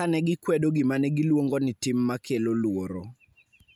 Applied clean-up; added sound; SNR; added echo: none; none; none; none.